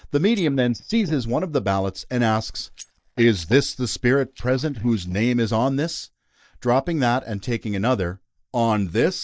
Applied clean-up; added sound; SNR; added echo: neural mask model DeepFilterNet 3.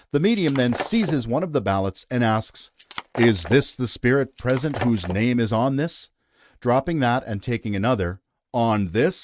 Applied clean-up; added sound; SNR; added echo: neural mask model RNNoise.